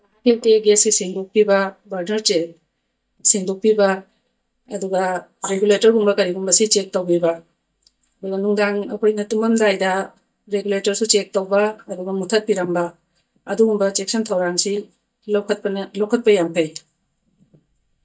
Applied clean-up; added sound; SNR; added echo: neural mask model DeepFilterNet 3.